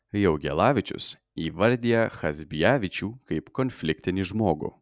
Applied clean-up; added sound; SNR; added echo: none; none; none; none.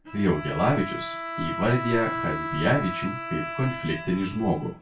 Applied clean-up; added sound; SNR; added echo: none; Bowed string instrument; 7 dB; reverberation time 0.2 s.